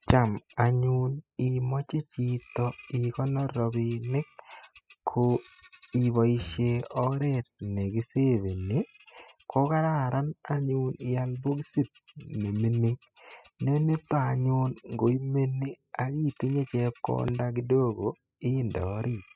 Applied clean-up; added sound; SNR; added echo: classical method spectral subtraction.